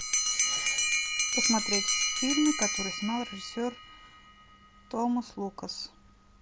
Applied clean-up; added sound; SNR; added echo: none; Bell; -2 dB; none.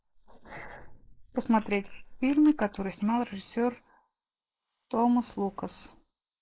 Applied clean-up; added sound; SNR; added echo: neural mask model Resemble Enhance denoiser.